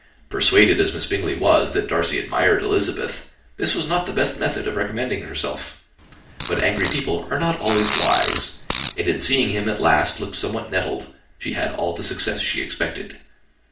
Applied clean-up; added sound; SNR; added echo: none; Fart; 2 dB; reverberation time 0.4 s.